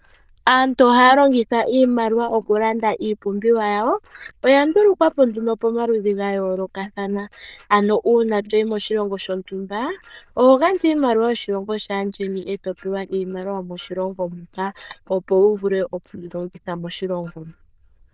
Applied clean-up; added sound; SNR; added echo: neural diffusion model UNIVERSE++.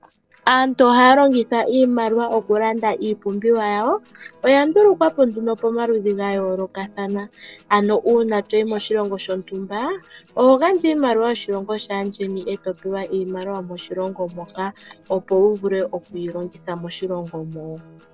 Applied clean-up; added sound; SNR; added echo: neural separator model SepFormer DNS4.